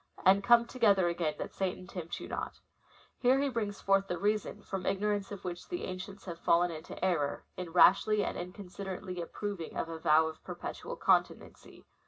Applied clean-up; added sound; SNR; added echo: none; none; none; reverberation time 0.4 s.